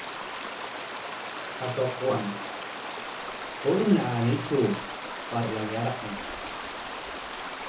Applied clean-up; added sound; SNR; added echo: none; Stream; 5 dB; reverberation time 0.8 s.